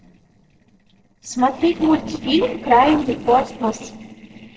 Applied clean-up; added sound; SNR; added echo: neural separator model SepFormer DNS4.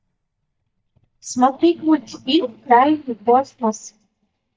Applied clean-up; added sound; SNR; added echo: neural mask model DeepFilterNet 3.